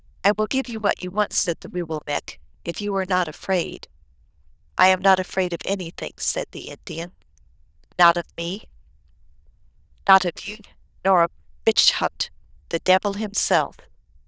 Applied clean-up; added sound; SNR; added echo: neural diffusion model UNIVERSE++.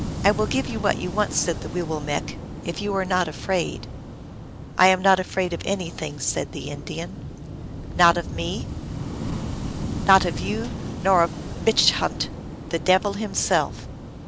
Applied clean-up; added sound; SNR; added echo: none; Waves, surf / Wind; 7 dB; none.